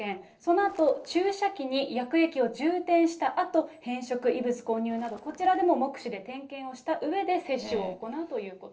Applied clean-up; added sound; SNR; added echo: neural separator model SepFormer DNS4.